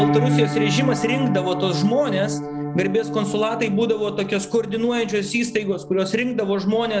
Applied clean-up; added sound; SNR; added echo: none; Piano; 4 dB; none.